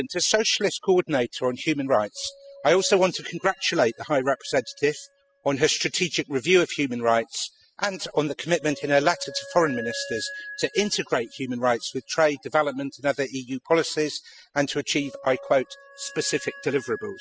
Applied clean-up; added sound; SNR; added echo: classical method spectral subtraction.